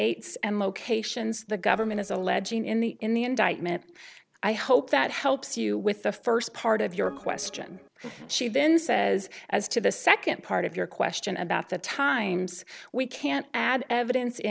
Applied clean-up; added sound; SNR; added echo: neural separator model SepFormer DNS4.